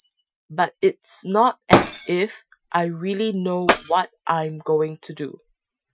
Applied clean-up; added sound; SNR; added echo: classical method Wiener filter.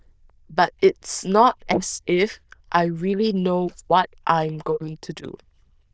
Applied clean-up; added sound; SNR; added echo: neural diffusion model UNIVERSE++.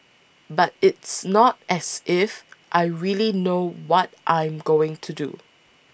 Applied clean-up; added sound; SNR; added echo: none; none; none; none.